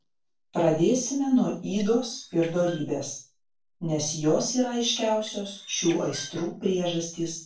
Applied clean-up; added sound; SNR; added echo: neural separator model SepFormer DNS4.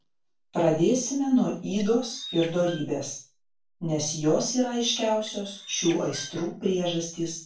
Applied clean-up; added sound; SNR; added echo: none; Bird; 16 dB; reverberation time 0.3 s.